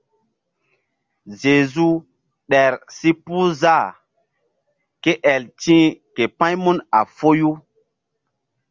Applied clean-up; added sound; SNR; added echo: none; none; none; none.